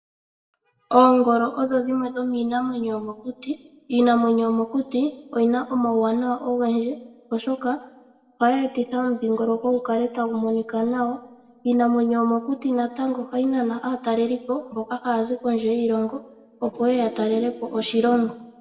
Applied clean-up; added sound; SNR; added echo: none; none; none; reverberation time 0.6 s.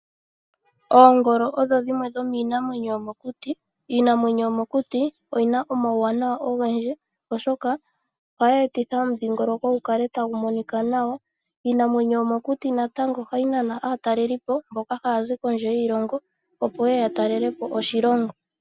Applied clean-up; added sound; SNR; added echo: none; none; none; none.